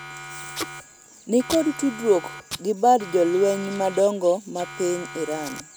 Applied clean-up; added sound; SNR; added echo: none; Siren + Packing tape, duct tape; 14 dB; none.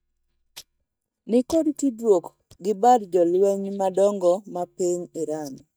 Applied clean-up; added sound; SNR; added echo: neural mask model DeepFilterNet 3.